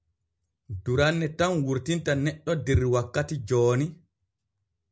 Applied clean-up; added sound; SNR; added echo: none; none; none; none.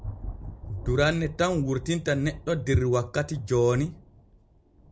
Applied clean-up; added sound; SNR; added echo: none; Thunder; 13 dB; none.